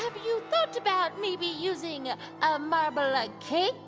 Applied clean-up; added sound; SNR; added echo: none; Guitar; 17 dB; none.